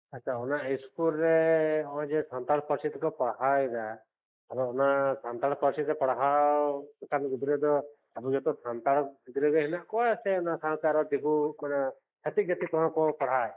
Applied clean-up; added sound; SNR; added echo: neural mask model Resemble Enhance denoiser.